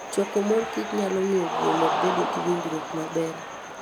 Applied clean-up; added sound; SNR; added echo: none; Cheering; 3 dB; none.